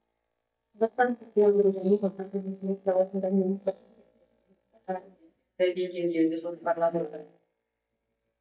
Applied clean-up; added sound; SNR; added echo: neural mask model DeepFilterNet 3.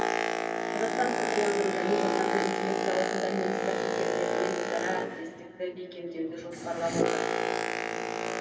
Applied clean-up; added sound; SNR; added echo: none; Boat, Water vehicle; -3 dB; reverberation time 2.4 s.